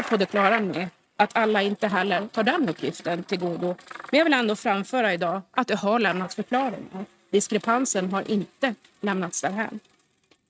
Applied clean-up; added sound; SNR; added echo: neural mask model RNNoise.